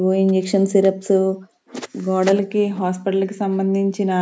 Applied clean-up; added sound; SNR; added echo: none; none; none; none.